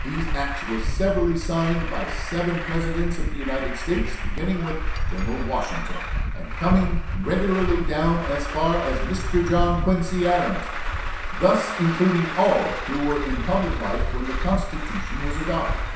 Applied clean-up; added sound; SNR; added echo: none; Truck; 1 dB; reverberation time 0.7 s.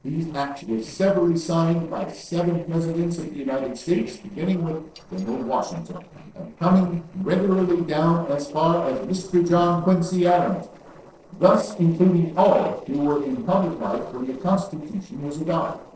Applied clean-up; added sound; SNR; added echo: neural separator model SepFormer DNS4.